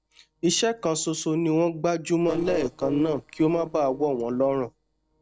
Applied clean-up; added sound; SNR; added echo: neural separator model SepFormer DNS4.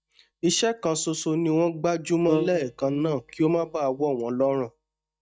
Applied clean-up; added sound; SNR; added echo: neural mask model DeepFilterNet 3.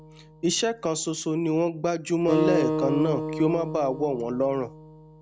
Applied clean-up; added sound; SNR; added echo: none; Acoustic guitar; 5 dB; none.